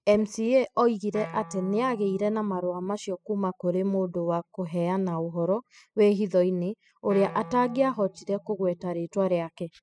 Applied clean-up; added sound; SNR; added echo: classical method spectral subtraction.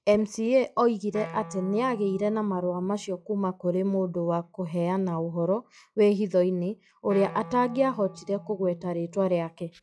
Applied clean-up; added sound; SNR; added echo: classical method log-MMSE.